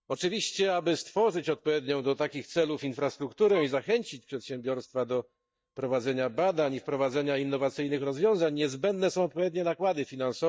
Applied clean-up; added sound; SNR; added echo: neural mask model DeepFilterNet 3.